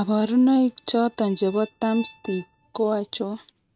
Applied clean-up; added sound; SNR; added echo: neural mask model RNNoise.